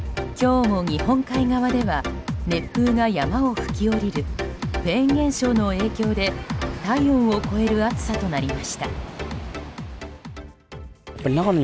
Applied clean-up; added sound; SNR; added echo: none; none; none; none.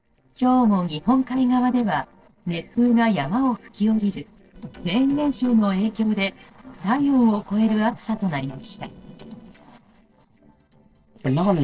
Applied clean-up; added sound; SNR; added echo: neural separator model SepFormer DNS4.